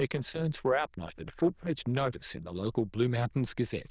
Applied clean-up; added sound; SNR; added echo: neural diffusion model UNIVERSE++.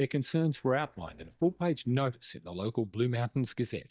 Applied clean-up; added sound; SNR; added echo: neural mask model DeepFilterNet 3.